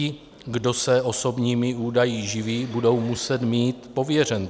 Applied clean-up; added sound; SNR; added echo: none; none; none; none.